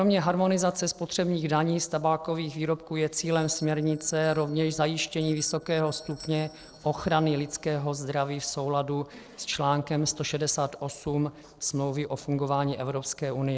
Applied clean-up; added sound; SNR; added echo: neural separator model SepFormer DNS4.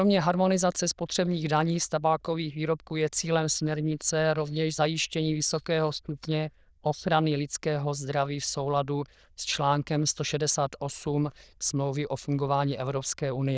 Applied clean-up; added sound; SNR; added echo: neural diffusion model UNIVERSE++.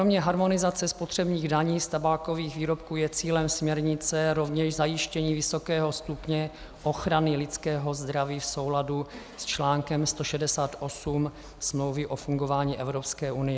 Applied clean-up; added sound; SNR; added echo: none; none; none; none.